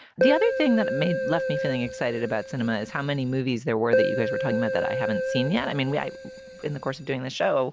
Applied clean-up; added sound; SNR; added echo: none; Keyboard (musical); 2 dB; none.